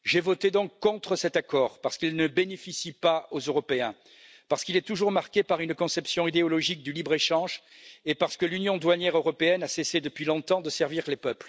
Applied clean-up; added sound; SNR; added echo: none; none; none; none.